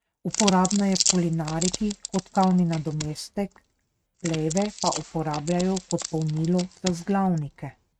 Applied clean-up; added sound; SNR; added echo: neural mask model RNNoise.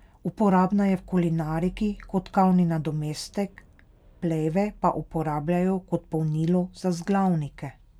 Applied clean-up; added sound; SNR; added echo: none; none; none; none.